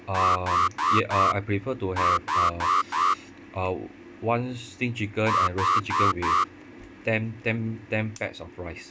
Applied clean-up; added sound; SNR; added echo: none; Alarm; -5 dB; none.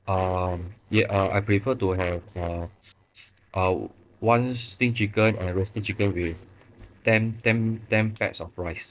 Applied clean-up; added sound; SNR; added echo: neural separator model SepFormer DNS4.